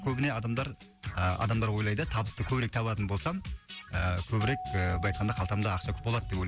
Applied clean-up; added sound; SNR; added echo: none; Keyboard (musical); 17 dB; none.